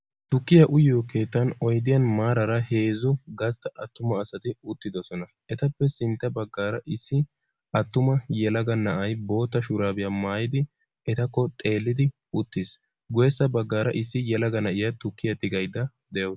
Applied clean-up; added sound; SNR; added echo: none; none; none; none.